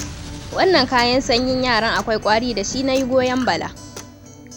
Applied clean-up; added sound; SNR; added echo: none; Explosion + Acoustic guitar; 13 dB; none.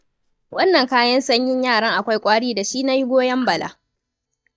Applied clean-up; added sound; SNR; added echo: neural mask model DeepFilterNet 3.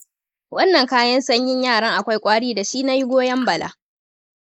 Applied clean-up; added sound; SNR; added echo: neural mask model Resemble Enhance denoiser.